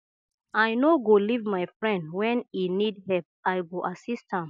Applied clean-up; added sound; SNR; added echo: neural mask model DeepFilterNet 3.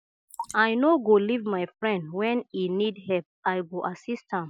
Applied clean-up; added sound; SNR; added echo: neural mask model Resemble Enhance denoiser.